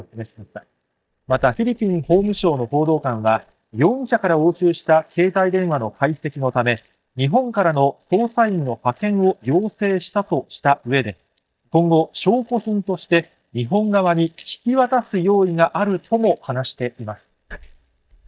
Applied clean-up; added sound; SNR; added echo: neural mask model DeepFilterNet 3.